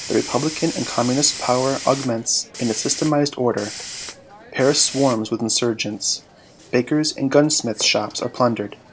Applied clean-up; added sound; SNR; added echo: none; Hiss; 14 dB; none.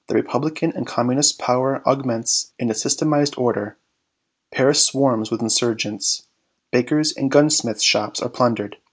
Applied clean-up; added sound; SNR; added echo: none; none; none; none.